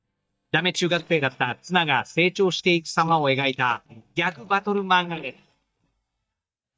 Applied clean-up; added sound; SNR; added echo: neural mask model DeepFilterNet 3.